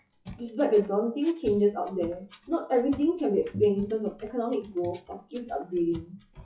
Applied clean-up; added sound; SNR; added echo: classical method WPE with log-MMSE.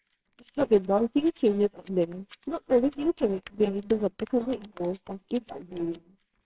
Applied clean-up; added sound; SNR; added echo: neural separator model SepFormer WHAMR!.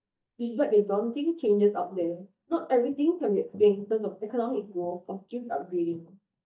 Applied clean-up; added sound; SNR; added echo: neural mask model DeepFilterNet 3.